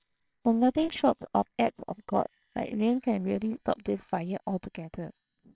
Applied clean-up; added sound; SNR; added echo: neural separator model SepFormer WHAMR!.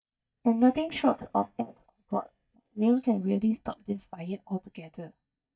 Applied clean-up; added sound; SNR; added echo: neural mask model DeepFilterNet 3.